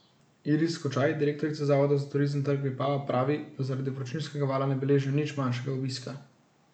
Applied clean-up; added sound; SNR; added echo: none; none; none; none.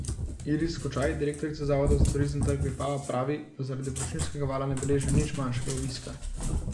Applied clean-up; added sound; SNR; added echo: none; Cat; 1 dB; none.